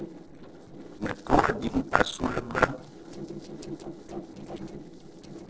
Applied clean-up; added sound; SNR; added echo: neural separator model SepFormer DNS4.